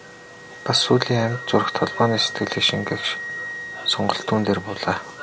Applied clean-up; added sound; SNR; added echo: none; Wind instrument, woodwind instrument; 12 dB; none.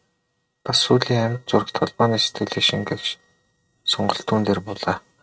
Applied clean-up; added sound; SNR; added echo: neural mask model RNNoise.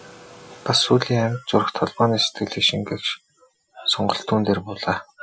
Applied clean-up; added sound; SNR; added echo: classical method Wiener filter.